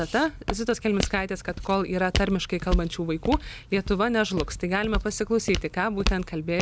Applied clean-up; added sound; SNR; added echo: none; Walk, footsteps; 5 dB; none.